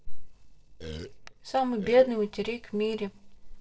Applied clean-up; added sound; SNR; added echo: neural separator model SepFormer DNS4.